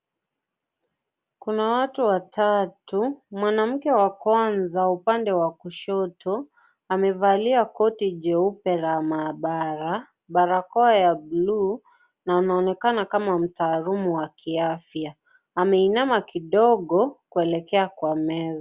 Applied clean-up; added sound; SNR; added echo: none; none; none; none.